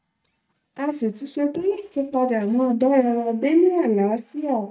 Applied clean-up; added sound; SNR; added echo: neural mask model DeepFilterNet 3.